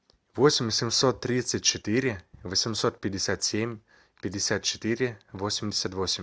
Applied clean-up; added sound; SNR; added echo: none; none; none; none.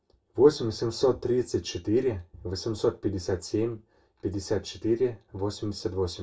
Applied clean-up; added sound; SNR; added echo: none; none; none; reverberation time 0.2 s.